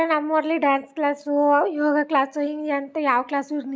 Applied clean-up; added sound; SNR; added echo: none; none; none; none.